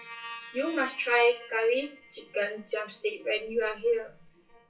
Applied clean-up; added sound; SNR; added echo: classical method WPE with log-MMSE.